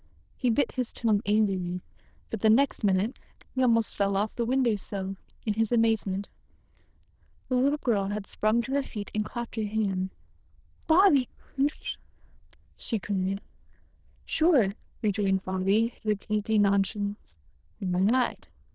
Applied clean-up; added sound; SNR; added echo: neural diffusion model UNIVERSE++.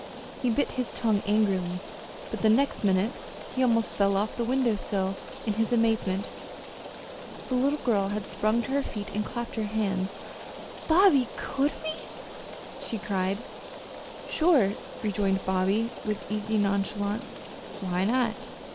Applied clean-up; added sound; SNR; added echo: none; Rain; 12 dB; none.